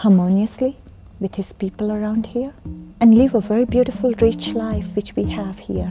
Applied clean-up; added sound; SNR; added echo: none; none; none; none.